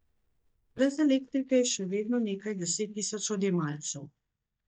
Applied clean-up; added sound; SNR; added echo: neural mask model DeepFilterNet 3.